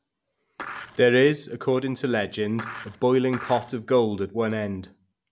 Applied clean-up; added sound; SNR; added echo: none; Skateboard; 14 dB; none.